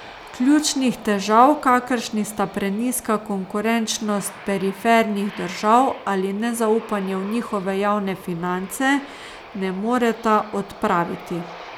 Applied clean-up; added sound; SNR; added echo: none; Aircraft; 18 dB; none.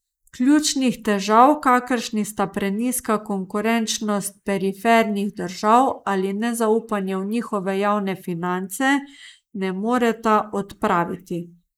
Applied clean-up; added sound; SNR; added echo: neural mask model Resemble Enhance denoiser.